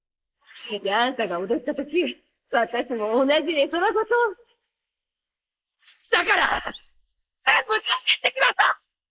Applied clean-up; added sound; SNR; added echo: neural mask model Resemble Enhance denoiser.